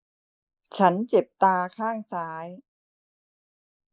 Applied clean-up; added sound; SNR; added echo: neural mask model Resemble Enhance denoiser.